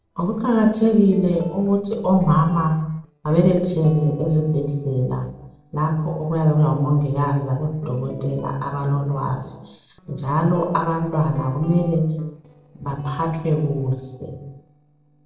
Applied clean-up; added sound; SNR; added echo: neural separator model SepFormer DNS4.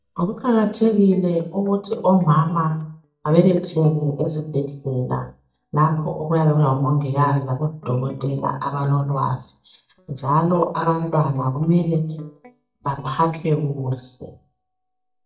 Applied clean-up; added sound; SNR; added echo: neural mask model DeepFilterNet 3.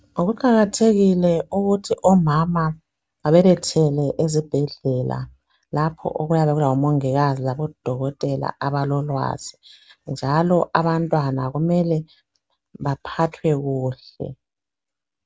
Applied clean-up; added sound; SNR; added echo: none; none; none; none.